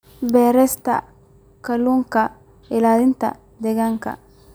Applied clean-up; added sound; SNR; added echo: none; none; none; none.